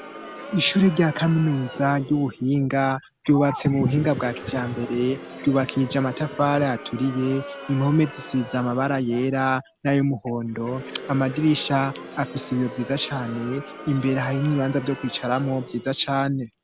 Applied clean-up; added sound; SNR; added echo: none; Crowd; 15 dB; none.